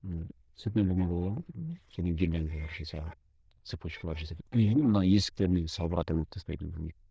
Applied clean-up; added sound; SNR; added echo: neural diffusion model UNIVERSE++.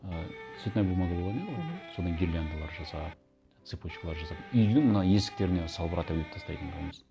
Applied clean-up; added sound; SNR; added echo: none; Electric guitar; 15 dB; none.